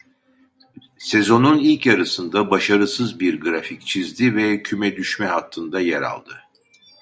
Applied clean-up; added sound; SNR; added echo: none; none; none; none.